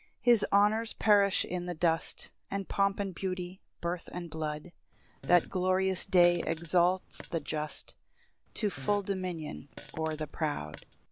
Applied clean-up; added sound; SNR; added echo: none; Fart; 18 dB; none.